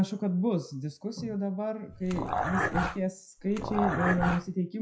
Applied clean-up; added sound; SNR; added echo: classical method WPE with log-MMSE.